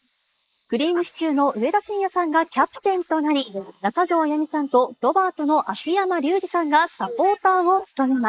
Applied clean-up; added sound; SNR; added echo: neural mask model Resemble Enhance denoiser.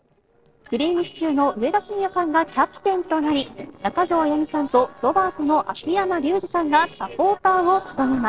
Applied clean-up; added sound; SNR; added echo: neural separator model SepFormer DNS4.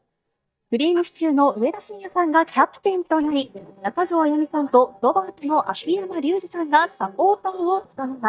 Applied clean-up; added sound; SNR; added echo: neural mask model DeepFilterNet 3.